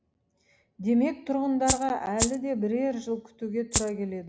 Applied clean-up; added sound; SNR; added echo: none; Rattle (instrument); 2 dB; none.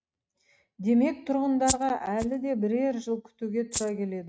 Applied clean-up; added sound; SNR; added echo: neural mask model RNNoise.